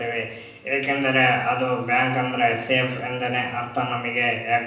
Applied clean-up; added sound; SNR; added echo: none; none; none; reverberation time 0.8 s.